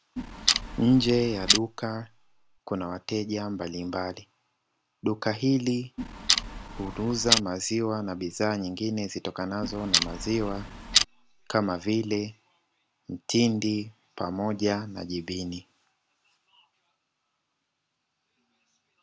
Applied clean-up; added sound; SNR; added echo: none; Clock; 0 dB; none.